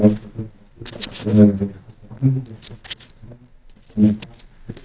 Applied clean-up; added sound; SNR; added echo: neural mask model DeepFilterNet 3.